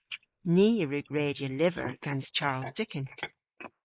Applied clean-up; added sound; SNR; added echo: neural mask model Resemble Enhance denoiser.